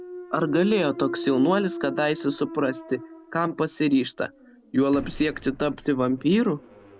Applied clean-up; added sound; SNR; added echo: none; Thump, thud; 12 dB; none.